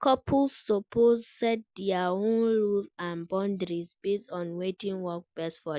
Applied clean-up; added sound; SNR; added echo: none; none; none; none.